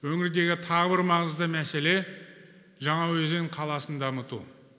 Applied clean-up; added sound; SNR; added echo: none; none; none; none.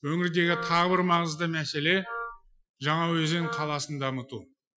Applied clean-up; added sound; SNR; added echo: classical method Wiener filter.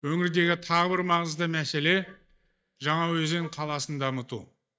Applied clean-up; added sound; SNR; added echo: neural mask model DeepFilterNet 3.